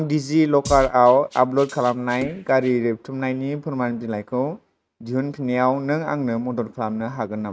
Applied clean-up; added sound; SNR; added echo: neural mask model RNNoise.